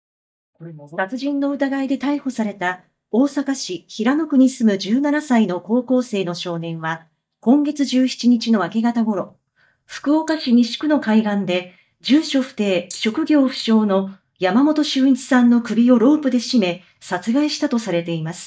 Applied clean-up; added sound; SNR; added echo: neural mask model DeepFilterNet 3.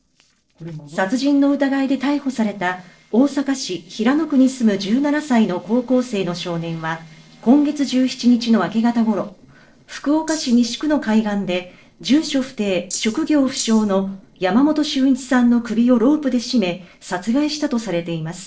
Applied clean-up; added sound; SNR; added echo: neural separator model SepFormer DNS4.